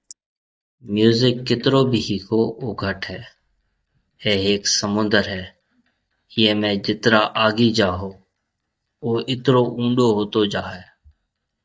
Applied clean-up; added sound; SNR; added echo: neural mask model DeepFilterNet 3.